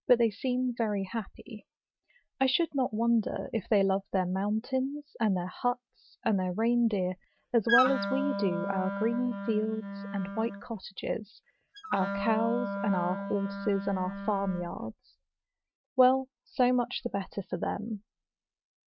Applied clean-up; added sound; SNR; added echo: neural mask model RNNoise.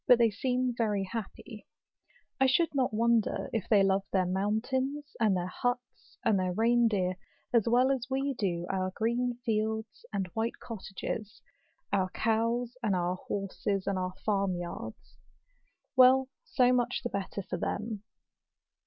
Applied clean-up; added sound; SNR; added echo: none; none; none; none.